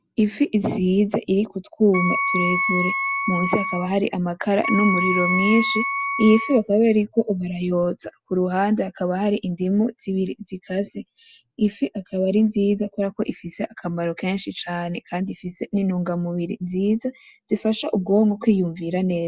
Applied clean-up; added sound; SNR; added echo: none; Wind instrument, woodwind instrument; 2 dB; none.